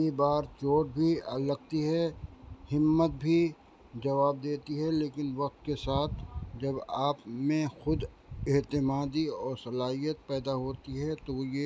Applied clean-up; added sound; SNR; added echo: none; none; none; none.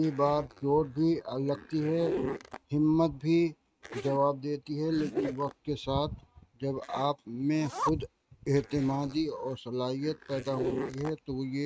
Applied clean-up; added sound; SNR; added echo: neural mask model RNNoise.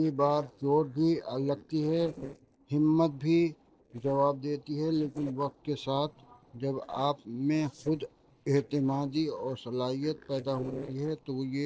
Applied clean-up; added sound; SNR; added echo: neural separator model SepFormer DNS4.